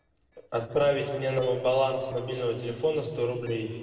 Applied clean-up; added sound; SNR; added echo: neural separator model SepFormer DNS4.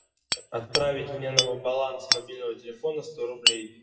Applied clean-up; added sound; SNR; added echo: classical method WPE with log-MMSE.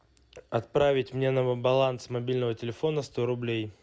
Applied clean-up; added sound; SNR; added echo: none; none; none; none.